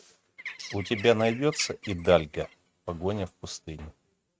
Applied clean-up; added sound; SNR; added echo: neural mask model RNNoise.